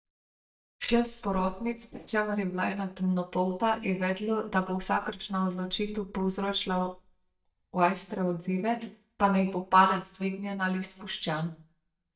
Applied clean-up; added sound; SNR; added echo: neural mask model DeepFilterNet 3.